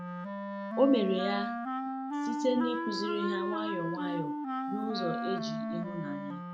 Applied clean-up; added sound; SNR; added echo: none; Wind instrument, woodwind instrument; 1 dB; none.